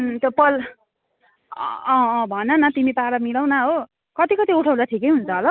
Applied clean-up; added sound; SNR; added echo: none; none; none; none.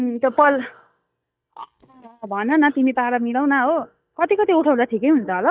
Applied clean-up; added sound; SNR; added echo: neural mask model DeepFilterNet 3.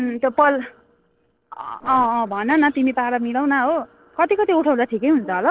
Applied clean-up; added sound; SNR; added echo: neural separator model SepFormer DNS4.